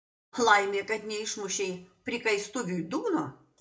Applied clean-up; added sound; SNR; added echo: none; none; none; reverberation time 0.2 s.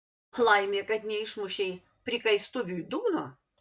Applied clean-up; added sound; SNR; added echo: none; none; none; none.